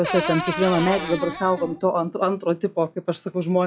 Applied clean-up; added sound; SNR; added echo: classical method log-MMSE.